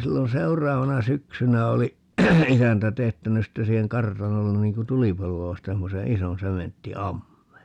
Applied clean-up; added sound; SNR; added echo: none; none; none; none.